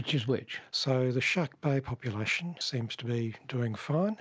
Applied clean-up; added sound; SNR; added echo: none; none; none; none.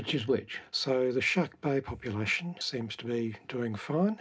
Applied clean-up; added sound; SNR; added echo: none; none; none; reverberation time 0.3 s.